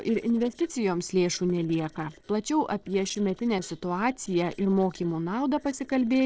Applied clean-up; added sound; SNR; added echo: neural separator model SepFormer DNS4.